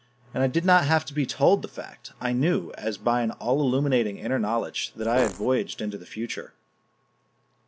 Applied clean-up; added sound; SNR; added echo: none; Fart; 8 dB; none.